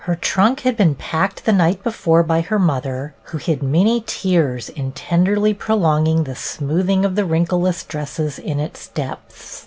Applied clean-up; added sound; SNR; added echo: none; none; none; none.